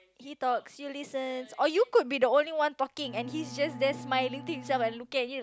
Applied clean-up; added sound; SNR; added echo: none; Bowed string instrument; 14 dB; none.